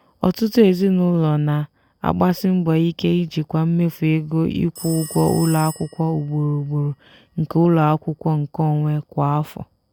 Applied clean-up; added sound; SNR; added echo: none; Telephone; 19 dB; none.